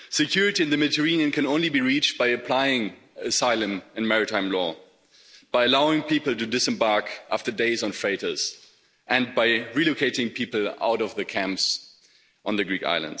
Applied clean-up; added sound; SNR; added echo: none; none; none; none.